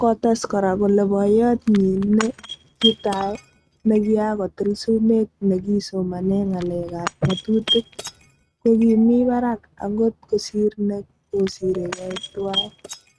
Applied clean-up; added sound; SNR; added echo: neural mask model RNNoise.